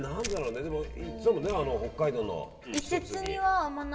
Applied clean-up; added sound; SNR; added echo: none; Fire; 16 dB; reverberation time 2.4 s.